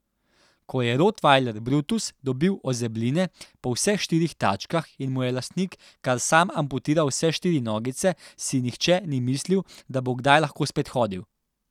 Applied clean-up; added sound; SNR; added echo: none; none; none; none.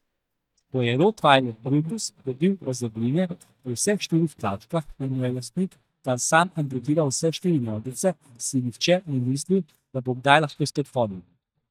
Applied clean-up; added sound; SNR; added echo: neural mask model DeepFilterNet 3.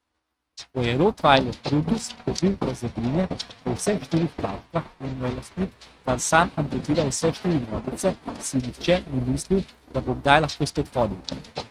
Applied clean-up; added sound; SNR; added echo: neural mask model RNNoise.